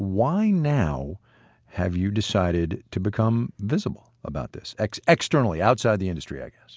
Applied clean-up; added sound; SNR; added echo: none; none; none; none.